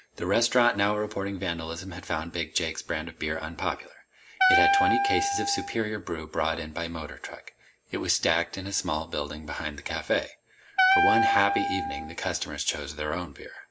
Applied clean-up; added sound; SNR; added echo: none; Wind instrument, woodwind instrument; -4 dB; none.